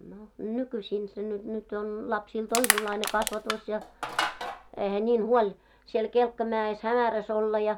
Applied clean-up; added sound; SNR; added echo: none; Crushing; 3 dB; none.